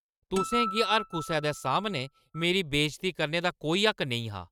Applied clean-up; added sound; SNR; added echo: neural mask model RNNoise.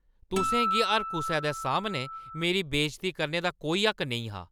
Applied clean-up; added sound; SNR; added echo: none; Acoustic guitar; 2 dB; none.